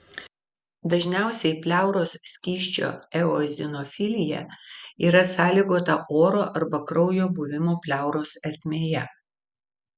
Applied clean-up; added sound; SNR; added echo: none; none; none; none.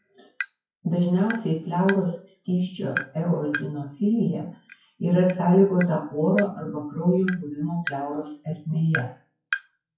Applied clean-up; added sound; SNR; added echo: classical method WPE with log-MMSE.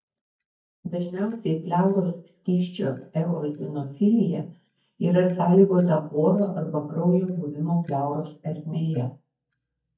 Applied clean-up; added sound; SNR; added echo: neural mask model DeepFilterNet 3.